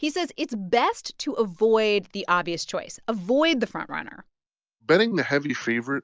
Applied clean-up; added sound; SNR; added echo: none; none; none; none.